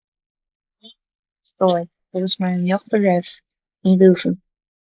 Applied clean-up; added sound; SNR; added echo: neural mask model Resemble Enhance denoiser.